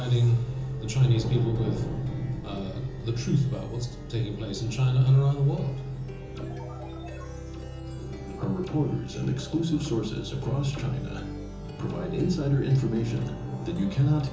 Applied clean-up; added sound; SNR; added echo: none; Plucked string instrument; 19 dB; reverberation time 0.6 s.